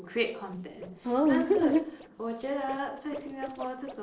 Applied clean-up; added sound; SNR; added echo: neural separator model SepFormer DNS4.